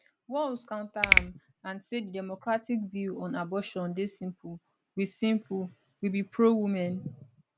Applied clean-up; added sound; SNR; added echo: none; Finger snapping; -3 dB; none.